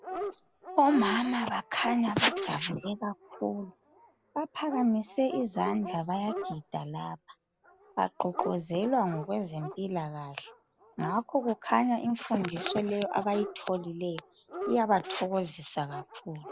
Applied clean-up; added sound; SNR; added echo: none; Dog; 12 dB; none.